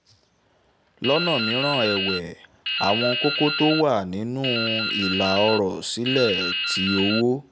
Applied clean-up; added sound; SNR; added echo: none; Drip; 3 dB; none.